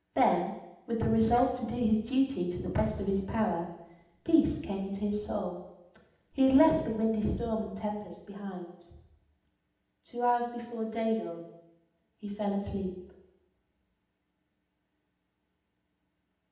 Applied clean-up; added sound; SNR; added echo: none; none; none; reverberation time 0.8 s.